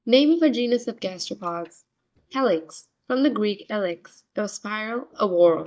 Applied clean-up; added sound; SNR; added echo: neural mask model DeepFilterNet 3.